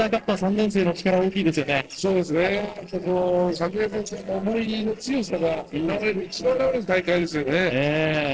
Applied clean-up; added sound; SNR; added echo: neural separator model SepFormer DNS4.